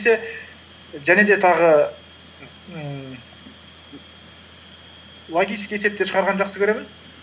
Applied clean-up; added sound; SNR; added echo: none; none; none; none.